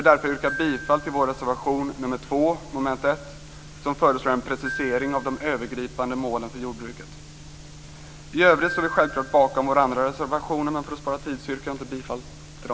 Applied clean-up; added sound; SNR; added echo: none; Glockenspiel; 16 dB; none.